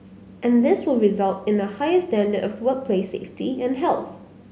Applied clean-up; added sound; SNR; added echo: none; none; none; none.